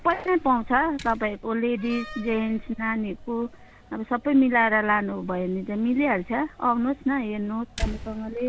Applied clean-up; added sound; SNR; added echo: none; Slam; 15 dB; none.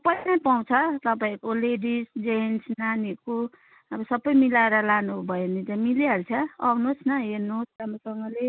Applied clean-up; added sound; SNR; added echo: none; none; none; none.